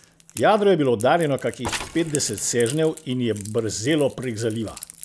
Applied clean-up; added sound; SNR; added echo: none; Mechanisms + Crackle; 13 dB; none.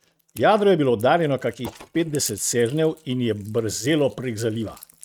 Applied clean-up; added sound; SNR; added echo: neural mask model RNNoise.